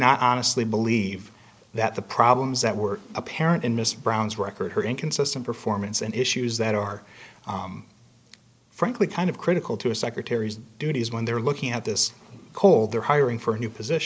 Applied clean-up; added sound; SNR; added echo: none; none; none; none.